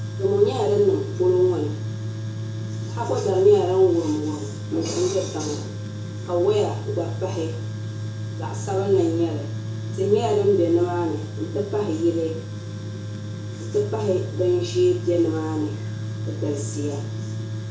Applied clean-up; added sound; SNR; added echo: none; Tools; 6 dB; reverberation time 0.7 s.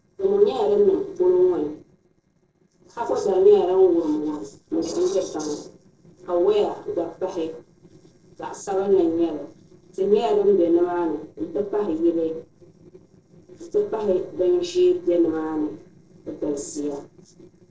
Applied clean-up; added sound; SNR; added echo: neural separator model SepFormer DNS4.